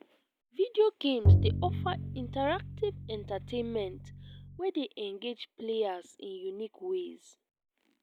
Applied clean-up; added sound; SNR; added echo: none; Bowed string instrument; -4 dB; none.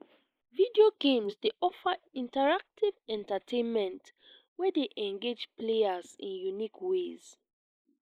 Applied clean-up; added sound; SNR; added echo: neural mask model Resemble Enhance denoiser.